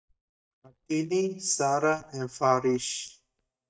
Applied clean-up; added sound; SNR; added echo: neural mask model DeepFilterNet 3.